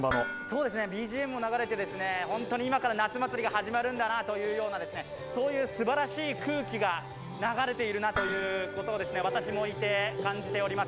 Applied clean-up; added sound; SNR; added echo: none; Dishes, pots, and pans; 9 dB; none.